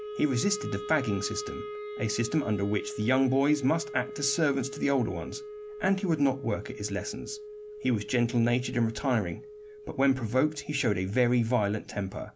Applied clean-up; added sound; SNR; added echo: none; Wind instrument, woodwind instrument; 12 dB; none.